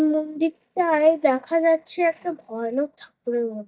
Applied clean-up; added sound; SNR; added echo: neural mask model DeepFilterNet 3.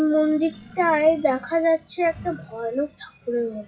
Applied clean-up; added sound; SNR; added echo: classical method WPE with log-MMSE.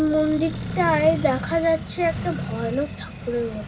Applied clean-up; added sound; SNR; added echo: none; Accelerating, revving, vroom; 7 dB; reverberation time 0.4 s.